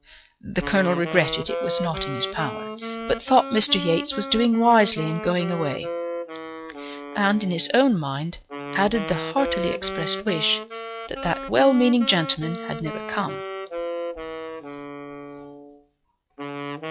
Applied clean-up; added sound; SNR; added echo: classical method log-MMSE.